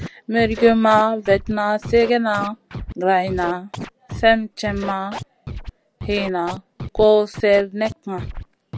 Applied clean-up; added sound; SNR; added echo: none; Scratching (performance technique); 13 dB; none.